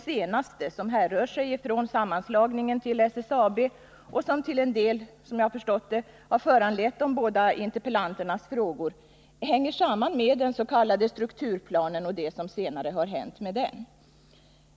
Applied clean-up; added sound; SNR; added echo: none; none; none; none.